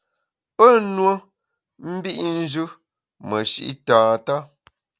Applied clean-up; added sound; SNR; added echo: none; none; none; none.